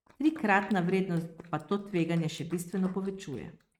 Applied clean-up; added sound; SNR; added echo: neural mask model RNNoise.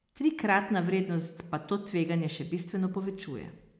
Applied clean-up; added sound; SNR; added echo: none; none; none; none.